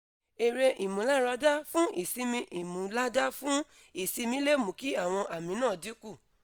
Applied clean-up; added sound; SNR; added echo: none; none; none; none.